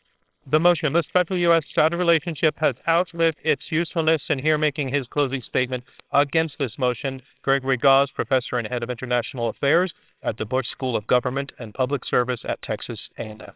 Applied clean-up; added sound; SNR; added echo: neural separator model SepFormer WHAMR!.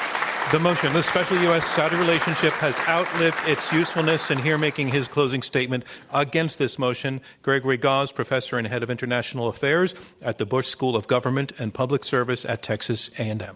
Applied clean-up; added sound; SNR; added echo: none; none; none; none.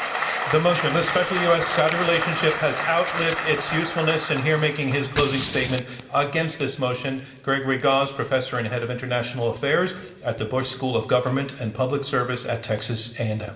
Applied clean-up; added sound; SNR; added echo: none; Fire; 17 dB; reverberation time 0.8 s.